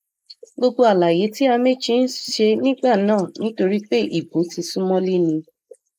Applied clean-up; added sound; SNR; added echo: neural mask model Resemble Enhance denoiser.